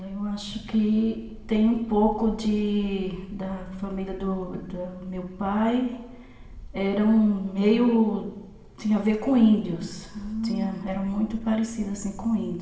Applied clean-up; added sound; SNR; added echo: none; none; none; reverberation time 1.0 s.